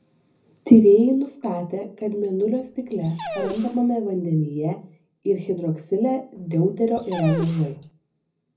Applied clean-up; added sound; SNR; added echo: none; Dog; 13 dB; reverberation time 0.4 s.